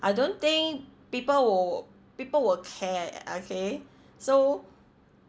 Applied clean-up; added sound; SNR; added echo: none; none; none; none.